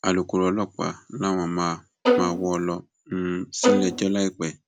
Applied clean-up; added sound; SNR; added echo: none; Bowed string instrument; -2 dB; none.